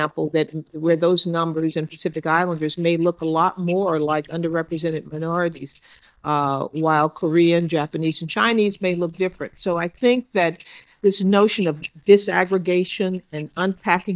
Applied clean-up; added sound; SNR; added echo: neural mask model DeepFilterNet 3.